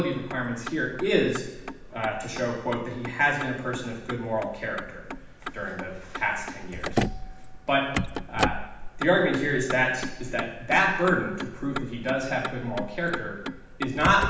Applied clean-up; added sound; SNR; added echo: none; Motor vehicle (road); 7 dB; reverberation time 0.9 s.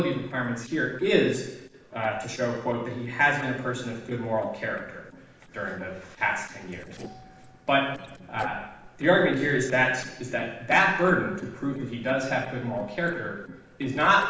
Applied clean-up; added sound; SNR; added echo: neural separator model SepFormer DNS4.